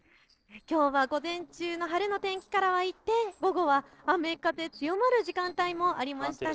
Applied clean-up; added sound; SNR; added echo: neural separator model SepFormer DNS4.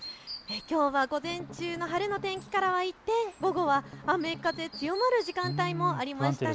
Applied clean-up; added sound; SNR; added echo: none; Strum + Chirp, tweet; 15 dB; none.